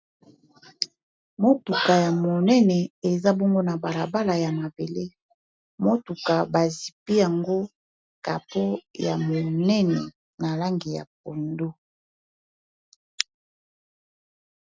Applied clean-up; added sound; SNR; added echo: none; none; none; none.